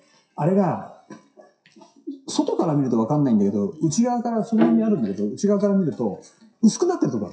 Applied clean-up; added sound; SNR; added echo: classical method WPE with log-MMSE.